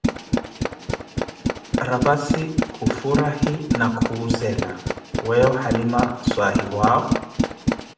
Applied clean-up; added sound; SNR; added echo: none; Tools; 1 dB; reverberation time 0.7 s.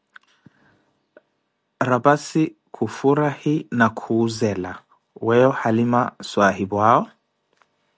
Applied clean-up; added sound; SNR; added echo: none; none; none; none.